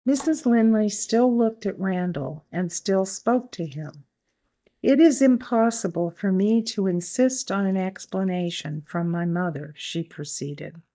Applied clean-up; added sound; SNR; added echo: neural mask model DeepFilterNet 3.